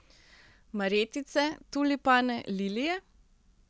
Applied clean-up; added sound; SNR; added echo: none; none; none; none.